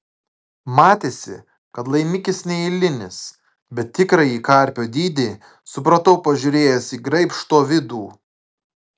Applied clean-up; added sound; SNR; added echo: none; none; none; none.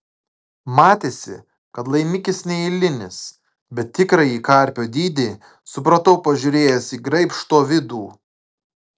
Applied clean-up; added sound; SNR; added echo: neural separator model SepFormer DNS4.